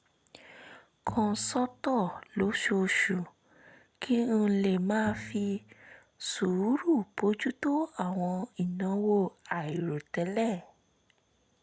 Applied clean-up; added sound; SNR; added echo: none; Bowed string instrument; 17 dB; none.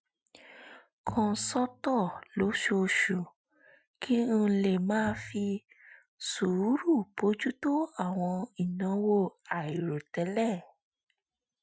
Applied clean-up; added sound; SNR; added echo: classical method Wiener filter.